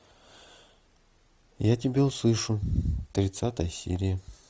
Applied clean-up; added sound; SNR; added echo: none; none; none; none.